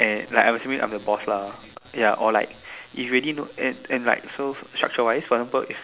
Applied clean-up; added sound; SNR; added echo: none; none; none; none.